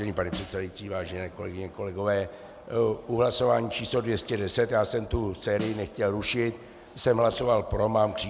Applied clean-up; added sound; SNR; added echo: none; Snare drum; 16 dB; none.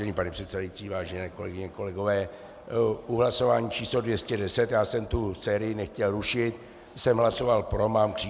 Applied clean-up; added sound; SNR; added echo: none; none; none; none.